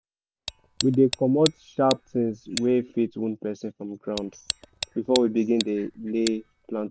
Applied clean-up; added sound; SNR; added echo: none; Tick; 11 dB; none.